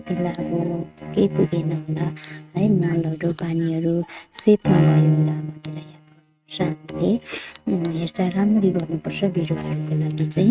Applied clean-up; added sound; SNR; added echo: neural mask model RNNoise.